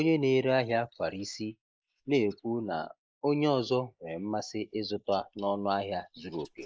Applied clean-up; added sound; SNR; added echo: neural mask model Resemble Enhance denoiser.